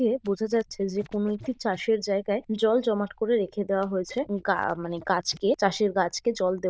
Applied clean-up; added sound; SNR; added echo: neural diffusion model UNIVERSE++.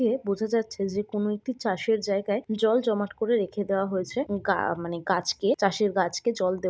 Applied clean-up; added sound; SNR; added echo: none; none; none; none.